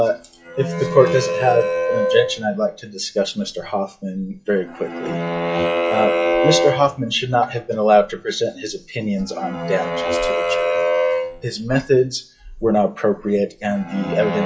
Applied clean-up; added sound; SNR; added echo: classical method WPE with log-MMSE.